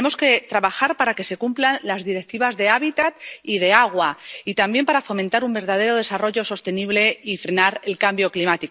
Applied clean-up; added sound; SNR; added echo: none; none; none; none.